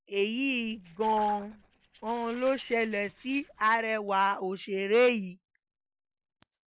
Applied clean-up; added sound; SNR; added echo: neural separator model SepFormer DNS4.